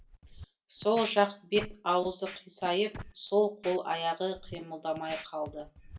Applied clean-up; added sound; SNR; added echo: none; Scratching (performance technique); 17 dB; reverberation time 0.2 s.